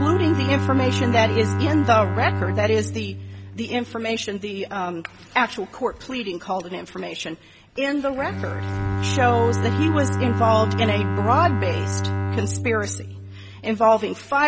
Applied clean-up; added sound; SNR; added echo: none; Bowed string instrument; 3 dB; none.